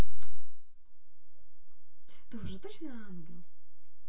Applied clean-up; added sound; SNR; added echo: none; none; none; reverberation time 0.2 s.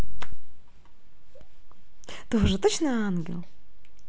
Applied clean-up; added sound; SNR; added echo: none; none; none; none.